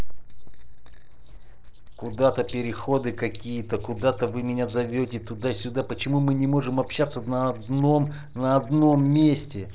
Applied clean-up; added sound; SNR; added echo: neural separator model SepFormer DNS4.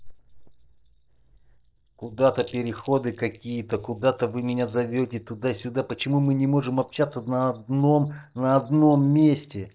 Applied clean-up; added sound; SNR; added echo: neural mask model DeepFilterNet 3.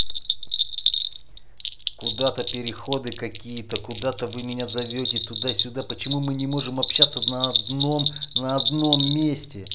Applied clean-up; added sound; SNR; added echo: none; Bell; -1 dB; none.